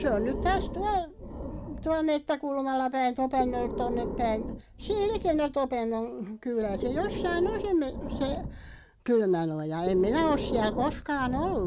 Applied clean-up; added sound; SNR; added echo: none; Breathing; 7 dB; none.